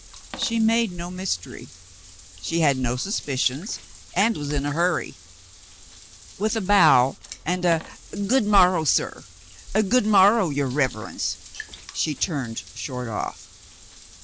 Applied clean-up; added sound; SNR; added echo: none; Bathtub (filling or washing) + Water / Splash, splatter; 18 dB; none.